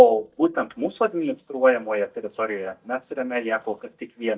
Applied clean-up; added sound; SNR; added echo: neural mask model DeepFilterNet 3.